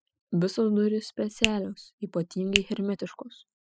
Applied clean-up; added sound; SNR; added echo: classical method spectral subtraction.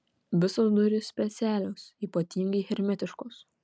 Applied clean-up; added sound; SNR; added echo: none; none; none; none.